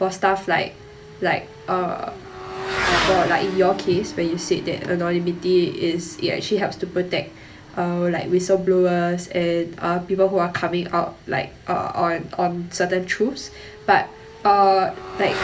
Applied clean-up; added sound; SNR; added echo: none; Motorcycle / Accelerating, revving, vroom; 11 dB; reverberation time 0.3 s.